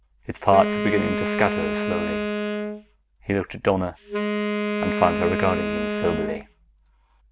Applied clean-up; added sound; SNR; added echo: none; Wind instrument, woodwind instrument; 1 dB; none.